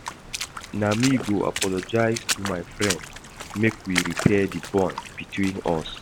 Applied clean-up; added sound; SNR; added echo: none; Water / Splash, splatter; 8 dB; none.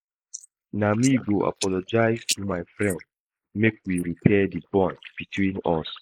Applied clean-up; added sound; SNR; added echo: neural mask model Resemble Enhance denoiser.